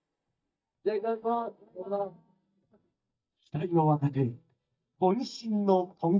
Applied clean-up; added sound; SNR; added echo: neural mask model DeepFilterNet 3.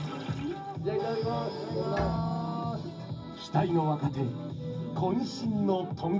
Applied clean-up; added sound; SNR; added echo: none; Bowed string instrument; 10 dB; reverberation time 0.4 s.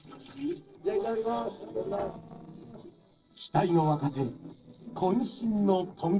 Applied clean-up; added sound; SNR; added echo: neural separator model SepFormer DNS4.